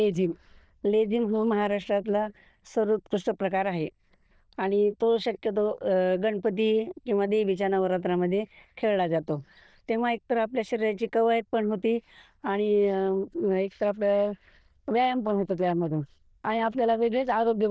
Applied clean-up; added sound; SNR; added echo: neural diffusion model UNIVERSE++.